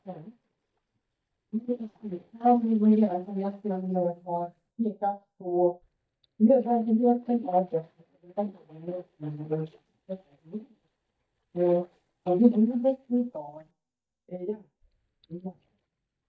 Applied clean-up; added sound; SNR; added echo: neural mask model DeepFilterNet 3.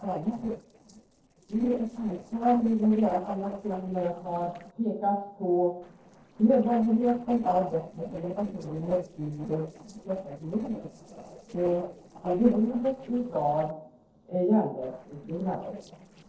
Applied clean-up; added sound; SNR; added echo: neural separator model SepFormer DNS4.